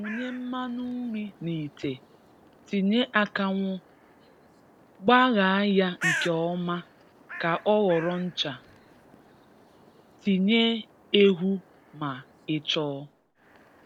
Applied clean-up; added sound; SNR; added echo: none; Bird; 15 dB; none.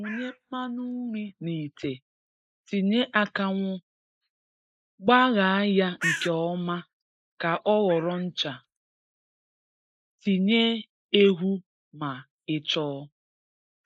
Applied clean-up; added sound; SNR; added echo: neural mask model Resemble Enhance denoiser.